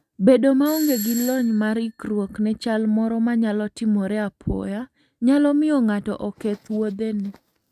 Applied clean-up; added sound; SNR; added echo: neural mask model RNNoise.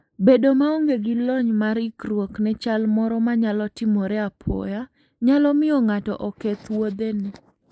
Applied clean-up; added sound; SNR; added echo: neural mask model Resemble Enhance denoiser.